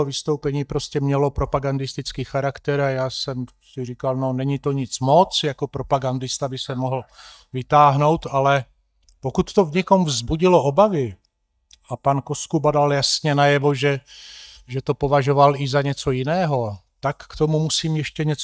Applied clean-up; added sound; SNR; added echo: neural mask model DeepFilterNet 3.